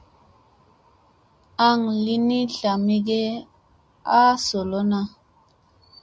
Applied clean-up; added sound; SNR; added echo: none; none; none; none.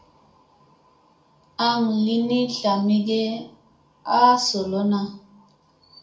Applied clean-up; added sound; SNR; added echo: none; none; none; reverberation time 0.4 s.